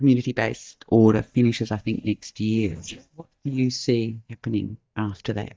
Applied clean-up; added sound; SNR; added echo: neural mask model DeepFilterNet 3.